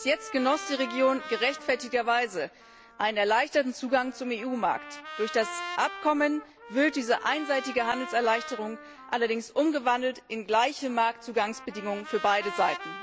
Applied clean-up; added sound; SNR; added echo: none; Trumpet; 13 dB; none.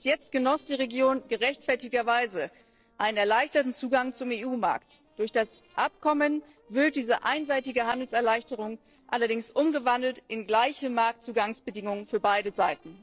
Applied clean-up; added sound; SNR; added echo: neural separator model SepFormer DNS4.